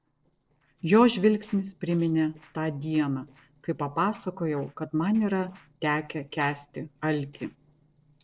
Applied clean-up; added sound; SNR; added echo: neural separator model SepFormer DNS4.